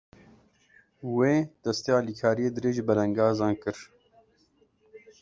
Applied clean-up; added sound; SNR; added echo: none; none; none; none.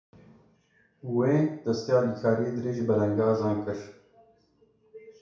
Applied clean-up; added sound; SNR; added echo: none; none; none; reverberation time 0.6 s.